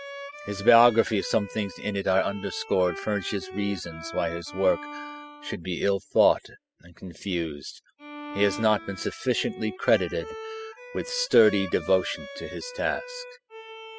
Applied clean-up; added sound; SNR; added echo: classical method spectral subtraction.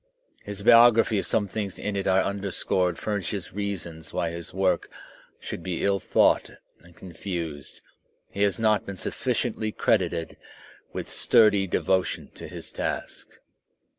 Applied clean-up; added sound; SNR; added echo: none; none; none; none.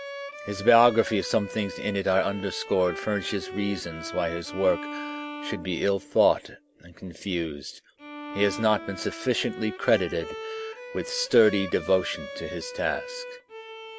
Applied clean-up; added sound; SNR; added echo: none; Bowed string instrument; 12 dB; none.